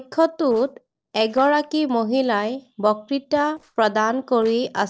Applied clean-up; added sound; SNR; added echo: neural separator model SepFormer DNS4.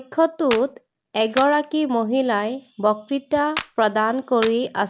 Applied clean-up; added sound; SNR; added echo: none; Clapping; 12 dB; none.